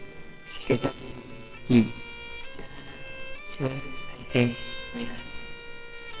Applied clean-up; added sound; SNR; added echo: neural separator model SepFormer WHAMR!.